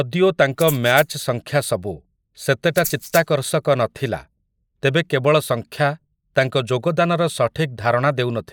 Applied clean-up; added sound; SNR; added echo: neural mask model Resemble Enhance denoiser.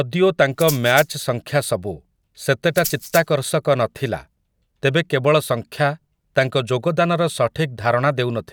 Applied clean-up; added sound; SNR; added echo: none; Rattle (instrument); 11 dB; none.